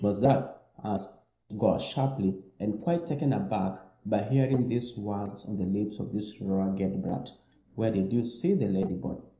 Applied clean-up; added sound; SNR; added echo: neural separator model SepFormer DNS4.